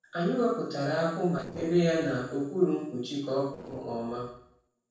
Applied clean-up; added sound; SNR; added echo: neural separator model SepFormer DNS4.